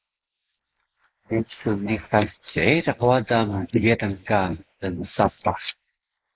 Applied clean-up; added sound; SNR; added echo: neural mask model Resemble Enhance denoiser.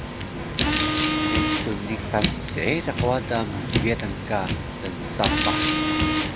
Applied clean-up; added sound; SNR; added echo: none; Car; -4 dB; none.